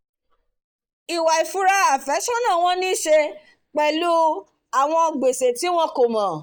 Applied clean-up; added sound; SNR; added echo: neural mask model DeepFilterNet 3.